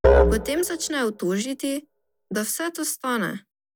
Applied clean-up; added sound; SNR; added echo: none; Musical instrument; -4 dB; none.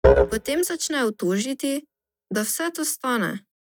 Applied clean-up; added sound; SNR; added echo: neural mask model RNNoise.